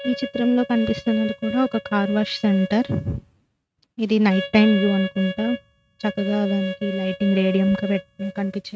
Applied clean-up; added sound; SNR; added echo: neural mask model RNNoise.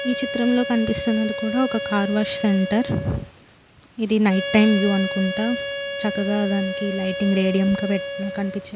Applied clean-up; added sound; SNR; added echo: none; Wind instrument, woodwind instrument; 7 dB; none.